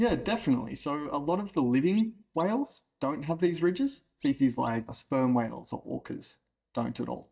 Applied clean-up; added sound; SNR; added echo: neural mask model DeepFilterNet 3.